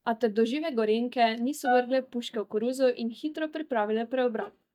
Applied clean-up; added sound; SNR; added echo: neural mask model DeepFilterNet 3.